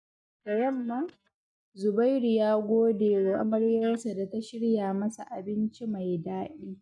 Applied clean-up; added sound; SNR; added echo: neural mask model DeepFilterNet 3.